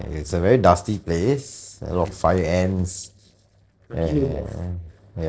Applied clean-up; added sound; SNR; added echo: neural separator model SepFormer DNS4.